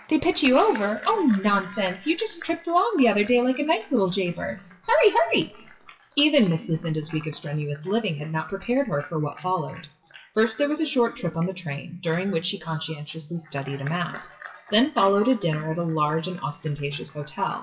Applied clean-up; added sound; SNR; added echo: classical method WPE with log-MMSE.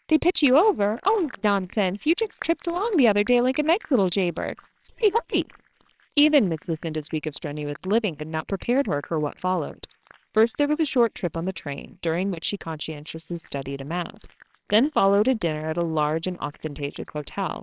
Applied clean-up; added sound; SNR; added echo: neural separator model SepFormer WHAMR!.